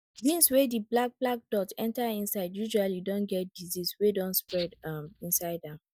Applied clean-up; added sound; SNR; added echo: neural mask model DeepFilterNet 3.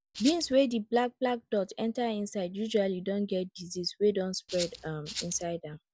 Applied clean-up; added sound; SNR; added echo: none; Rattle (instrument); 11 dB; none.